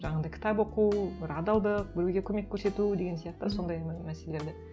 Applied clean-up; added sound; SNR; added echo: none; none; none; none.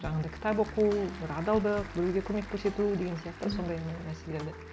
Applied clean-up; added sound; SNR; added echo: none; Applause / Crowd; 18 dB; none.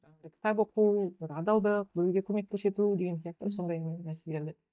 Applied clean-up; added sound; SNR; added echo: neural mask model DeepFilterNet 3.